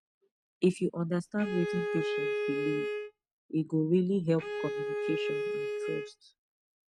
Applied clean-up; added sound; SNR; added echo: neural mask model RNNoise.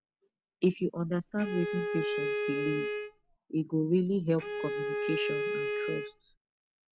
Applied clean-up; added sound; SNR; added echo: none; Bowed string instrument; 1 dB; none.